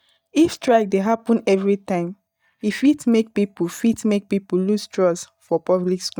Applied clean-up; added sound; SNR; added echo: neural mask model DeepFilterNet 3.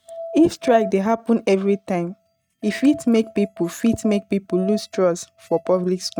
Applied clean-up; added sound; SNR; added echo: neural mask model RNNoise.